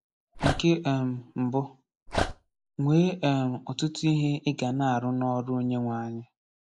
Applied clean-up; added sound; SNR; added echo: neural mask model Resemble Enhance denoiser.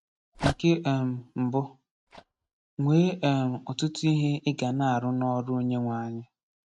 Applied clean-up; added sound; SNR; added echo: neural mask model RNNoise.